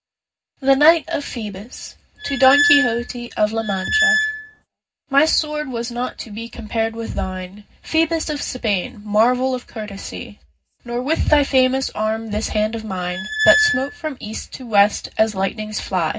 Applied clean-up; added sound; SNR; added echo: none; Squeak; 0 dB; reverberation time 0.4 s.